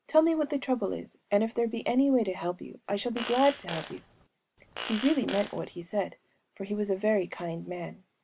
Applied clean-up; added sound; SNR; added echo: none; Fart; 11 dB; none.